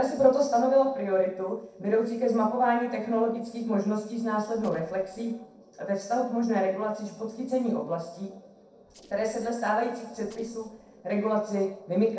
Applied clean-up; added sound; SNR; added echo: neural separator model SepFormer DNS4.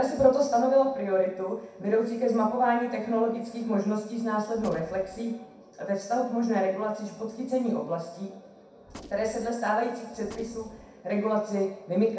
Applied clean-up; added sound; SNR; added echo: none; Gunshot, gunfire; 19 dB; reverberation time 0.6 s.